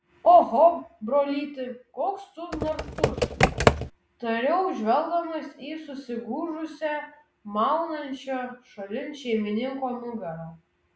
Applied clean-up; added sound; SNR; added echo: none; Computer keyboard; -2 dB; none.